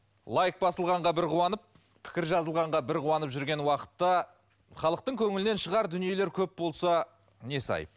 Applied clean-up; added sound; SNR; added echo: none; none; none; none.